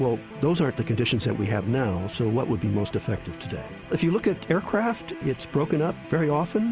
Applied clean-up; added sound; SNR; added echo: none; none; none; none.